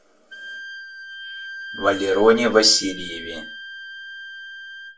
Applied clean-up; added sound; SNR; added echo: none; Wind instrument, woodwind instrument; 13 dB; reverberation time 0.2 s.